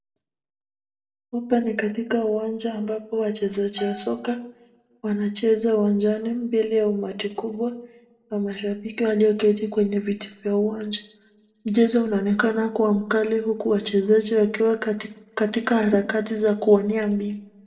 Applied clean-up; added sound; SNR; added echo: none; Piano; 19 dB; reverberation time 0.5 s.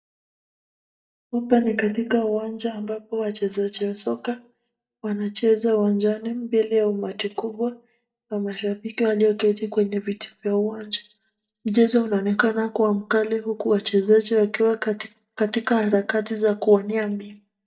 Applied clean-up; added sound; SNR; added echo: neural mask model DeepFilterNet 3.